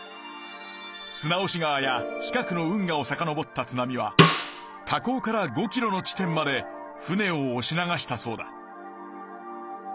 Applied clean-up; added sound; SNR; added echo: none; Snare drum; -4 dB; none.